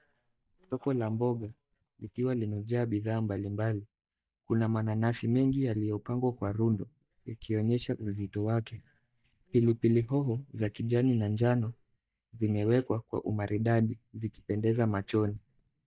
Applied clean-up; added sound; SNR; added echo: neural mask model DeepFilterNet 3.